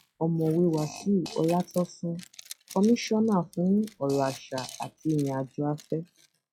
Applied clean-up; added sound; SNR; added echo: classical method log-MMSE.